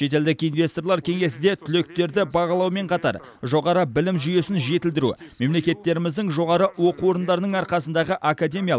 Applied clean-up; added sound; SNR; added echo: none; none; none; none.